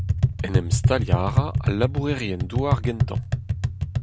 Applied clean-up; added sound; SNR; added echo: none; Tap; -5 dB; none.